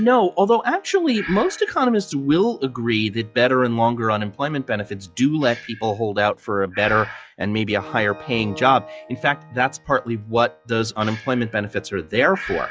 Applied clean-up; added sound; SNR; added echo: classical method log-MMSE.